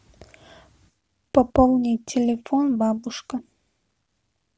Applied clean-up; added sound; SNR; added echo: none; none; none; none.